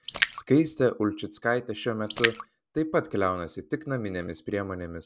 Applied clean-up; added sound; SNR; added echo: none; Splash, splatter; 7 dB; none.